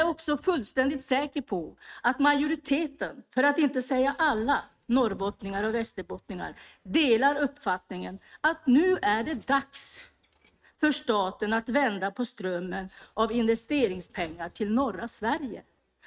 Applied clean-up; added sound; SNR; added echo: neural mask model RNNoise.